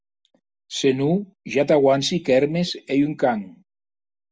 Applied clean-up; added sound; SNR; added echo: none; none; none; none.